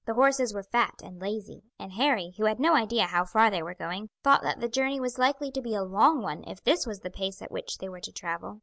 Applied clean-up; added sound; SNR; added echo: none; none; none; none.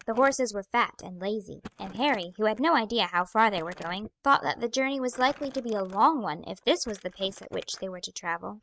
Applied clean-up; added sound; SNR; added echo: neural mask model RNNoise.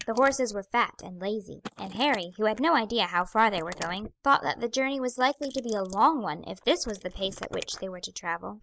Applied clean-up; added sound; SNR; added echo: neural mask model Resemble Enhance denoiser.